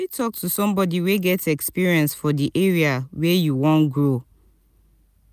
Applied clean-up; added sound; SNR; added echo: none; none; none; none.